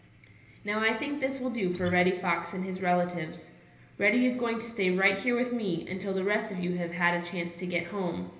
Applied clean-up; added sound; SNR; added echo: none; Acoustic guitar; 11 dB; reverberation time 0.8 s.